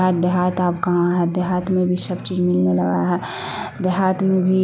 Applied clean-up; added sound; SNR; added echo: none; Growling; 18 dB; none.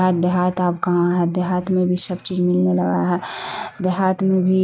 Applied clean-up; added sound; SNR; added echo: neural mask model RNNoise.